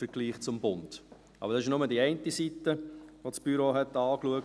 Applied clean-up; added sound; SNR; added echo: none; none; none; none.